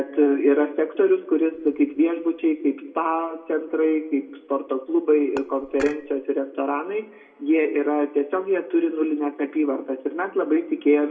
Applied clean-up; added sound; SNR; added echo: none; Dishes, pots, and pans / Chink, clink; 17 dB; reverberation time 1.3 s.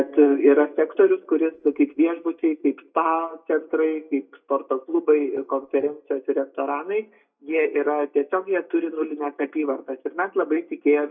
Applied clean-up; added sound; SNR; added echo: neural mask model DeepFilterNet 3.